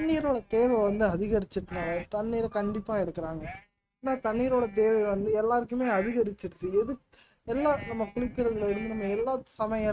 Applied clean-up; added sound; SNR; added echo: neural mask model RNNoise.